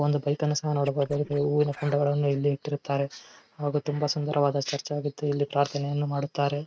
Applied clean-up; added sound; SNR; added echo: neural mask model RNNoise.